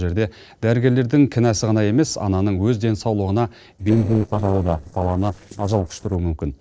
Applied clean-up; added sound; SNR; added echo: neural separator model SepFormer DNS4.